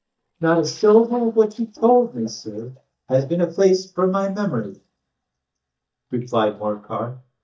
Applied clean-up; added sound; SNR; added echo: neural mask model DeepFilterNet 3.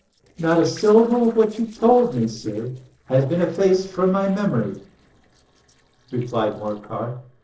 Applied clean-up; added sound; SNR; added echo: neural separator model SepFormer DNS4.